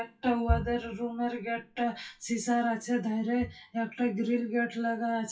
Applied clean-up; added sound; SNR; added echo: classical method WPE with log-MMSE.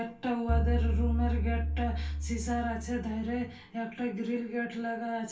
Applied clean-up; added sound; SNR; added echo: none; Bowed string instrument; -3 dB; reverberation time 0.2 s.